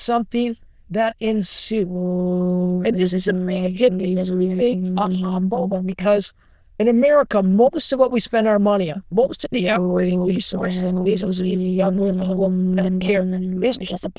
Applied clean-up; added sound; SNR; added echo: neural diffusion model UNIVERSE++.